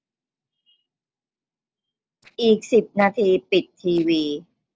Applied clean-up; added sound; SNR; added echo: neural separator model SepFormer DNS4.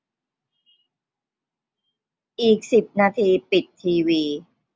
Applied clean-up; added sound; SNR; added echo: none; none; none; none.